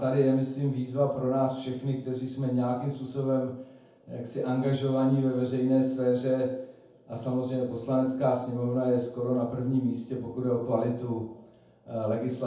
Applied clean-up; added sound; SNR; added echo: none; none; none; reverberation time 0.7 s.